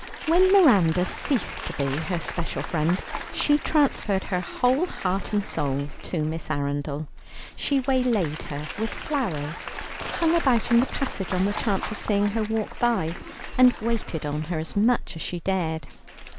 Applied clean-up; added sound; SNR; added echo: none; Applause / Crowd + Engine; 13 dB; none.